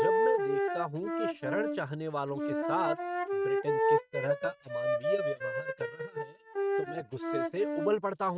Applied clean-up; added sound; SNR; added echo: neural mask model RNNoise.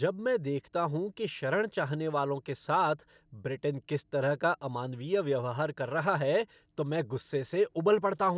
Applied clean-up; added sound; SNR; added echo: none; none; none; none.